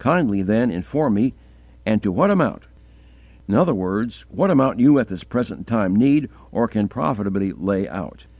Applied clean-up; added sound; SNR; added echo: none; none; none; none.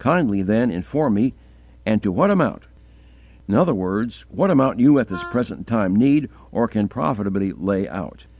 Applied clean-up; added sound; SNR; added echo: none; Wind instrument, woodwind instrument; 17 dB; none.